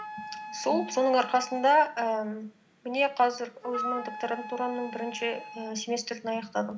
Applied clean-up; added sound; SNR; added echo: none; Wind instrument, woodwind instrument; 13 dB; none.